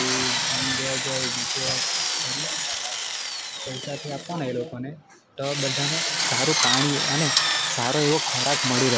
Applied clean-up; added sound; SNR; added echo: none; Drill; -3 dB; none.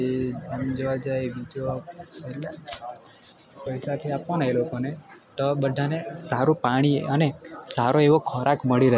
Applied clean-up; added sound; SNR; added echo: none; none; none; none.